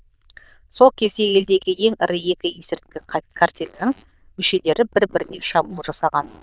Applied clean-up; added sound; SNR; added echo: neural diffusion model UNIVERSE++.